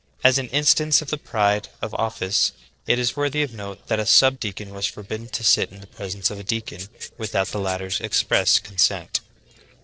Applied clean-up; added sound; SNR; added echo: neural separator model SepFormer DNS4.